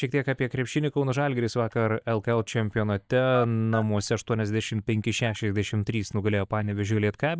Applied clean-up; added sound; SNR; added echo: neural mask model DeepFilterNet 3.